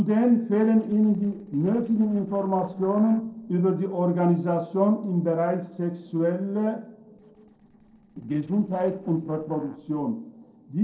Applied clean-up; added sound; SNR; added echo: neural separator model SepFormer DNS4.